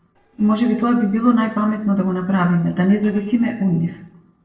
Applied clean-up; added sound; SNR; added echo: neural separator model SepFormer DNS4.